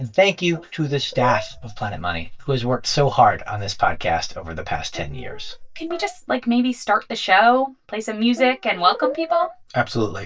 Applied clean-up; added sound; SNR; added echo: neural mask model DeepFilterNet 3.